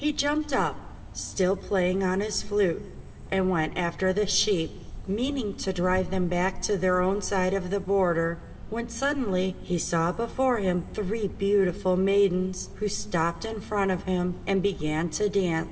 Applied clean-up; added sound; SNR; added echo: none; Cricket; 12 dB; reverberation time 2.6 s.